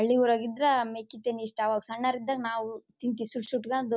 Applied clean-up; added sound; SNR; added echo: none; none; none; none.